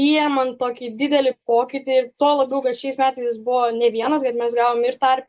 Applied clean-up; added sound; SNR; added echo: neural mask model Resemble Enhance denoiser.